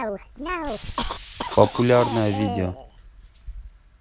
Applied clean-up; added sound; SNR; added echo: none; Cough; 7 dB; none.